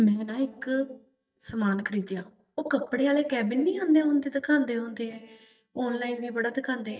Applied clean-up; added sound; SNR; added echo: neural mask model DeepFilterNet 3.